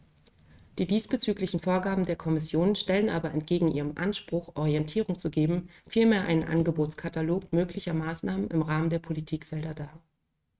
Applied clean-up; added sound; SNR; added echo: neural mask model RNNoise.